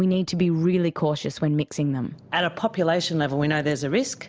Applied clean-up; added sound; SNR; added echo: none; none; none; none.